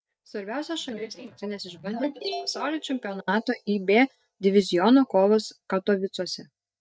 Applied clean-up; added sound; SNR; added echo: neural mask model DeepFilterNet 3.